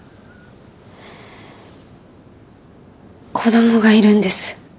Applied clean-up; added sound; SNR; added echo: none; none; none; none.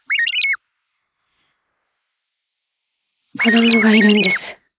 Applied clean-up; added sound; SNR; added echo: neural mask model Resemble Enhance denoiser.